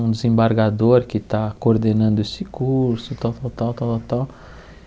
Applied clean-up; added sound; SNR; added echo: none; none; none; none.